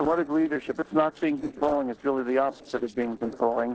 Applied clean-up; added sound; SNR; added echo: neural separator model SepFormer DNS4.